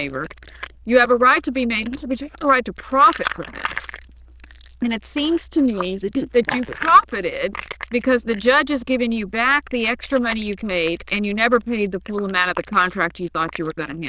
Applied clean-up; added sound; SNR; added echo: neural diffusion model UNIVERSE++.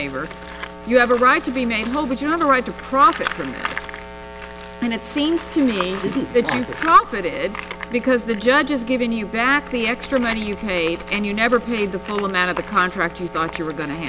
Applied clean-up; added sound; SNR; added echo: none; Tools; 14 dB; none.